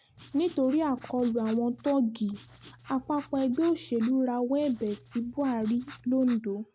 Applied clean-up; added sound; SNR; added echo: none; Writing; 17 dB; none.